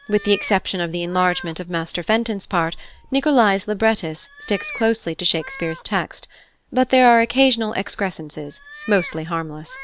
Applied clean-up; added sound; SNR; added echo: none; Meow; 19 dB; none.